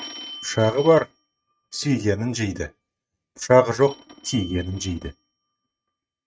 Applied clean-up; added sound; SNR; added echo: neural mask model RNNoise.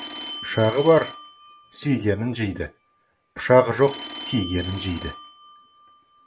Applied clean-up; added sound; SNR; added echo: none; Telephone; 15 dB; none.